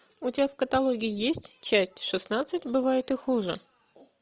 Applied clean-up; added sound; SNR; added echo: none; none; none; none.